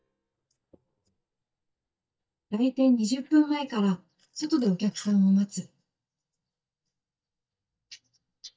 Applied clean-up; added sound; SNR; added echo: neural mask model DeepFilterNet 3.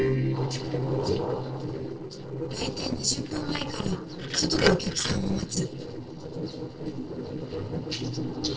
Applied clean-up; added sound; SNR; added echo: neural separator model SepFormer DNS4.